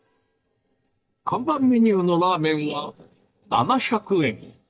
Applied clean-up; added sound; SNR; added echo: neural mask model DeepFilterNet 3.